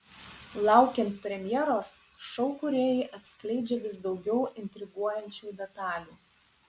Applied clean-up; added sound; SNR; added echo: none; none; none; none.